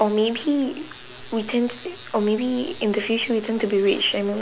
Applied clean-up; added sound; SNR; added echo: none; none; none; none.